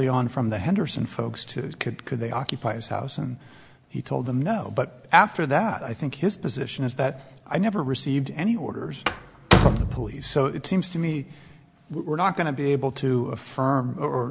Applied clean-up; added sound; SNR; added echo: none; Slam; -2 dB; none.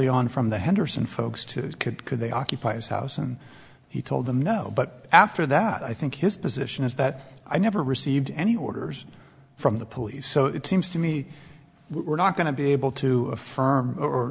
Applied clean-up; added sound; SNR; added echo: none; none; none; none.